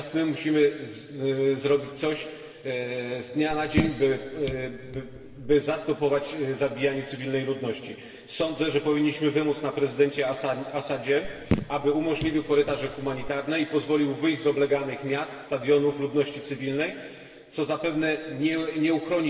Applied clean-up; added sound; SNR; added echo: none; Raindrop / Drip; 7 dB; reverberation time 2.3 s.